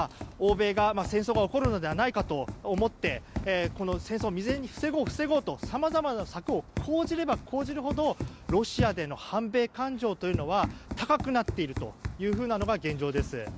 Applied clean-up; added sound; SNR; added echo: none; Run; 8 dB; none.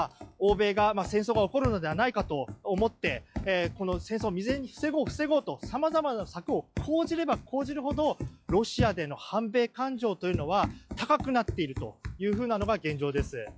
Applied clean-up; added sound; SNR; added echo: classical method log-MMSE.